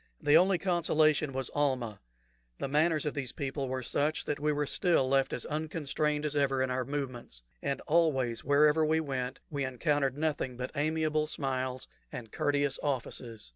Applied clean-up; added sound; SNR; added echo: none; none; none; none.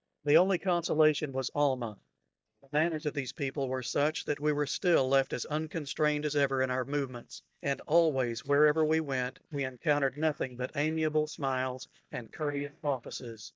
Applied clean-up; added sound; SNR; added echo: neural mask model DeepFilterNet 3.